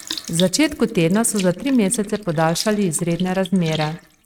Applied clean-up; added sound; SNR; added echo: neural mask model RNNoise.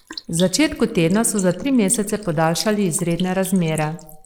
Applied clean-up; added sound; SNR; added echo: neural mask model Resemble Enhance denoiser.